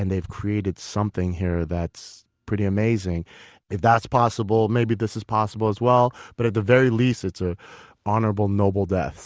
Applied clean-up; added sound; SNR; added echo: none; none; none; none.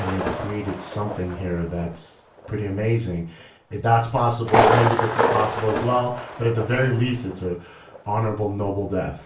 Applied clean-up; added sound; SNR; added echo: none; Thunder; 3 dB; reverberation time 0.3 s.